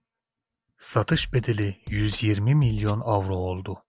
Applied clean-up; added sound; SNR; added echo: none; Drum kit; 13 dB; none.